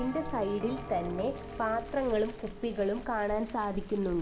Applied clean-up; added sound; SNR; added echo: none; Car + Bell; 9 dB; none.